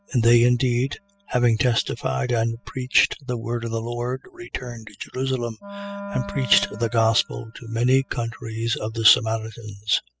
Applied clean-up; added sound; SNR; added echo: classical method spectral subtraction.